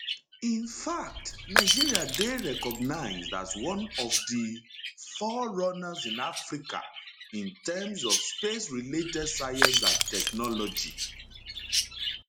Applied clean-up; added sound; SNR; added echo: none; Shatter / Crushing + Chirp, tweet; -2 dB; none.